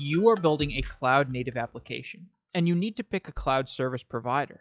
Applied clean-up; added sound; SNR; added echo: classical method log-MMSE.